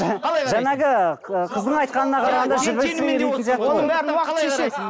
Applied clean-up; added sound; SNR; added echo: none; none; none; none.